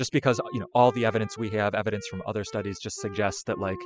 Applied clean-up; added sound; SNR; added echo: classical method spectral subtraction.